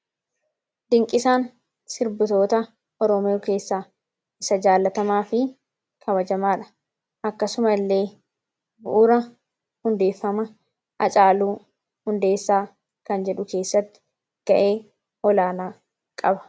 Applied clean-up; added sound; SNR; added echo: none; none; none; none.